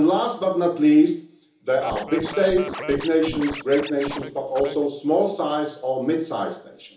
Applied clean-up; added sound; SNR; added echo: none; Scratching (performance technique); 12 dB; reverberation time 1.2 s.